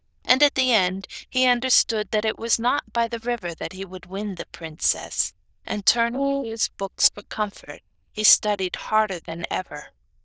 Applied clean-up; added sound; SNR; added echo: neural diffusion model UNIVERSE++.